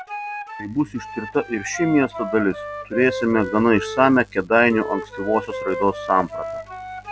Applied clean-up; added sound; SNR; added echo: none; Wind instrument, woodwind instrument; 10 dB; none.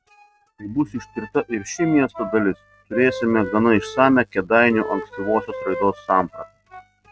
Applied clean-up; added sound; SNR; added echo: neural mask model RNNoise.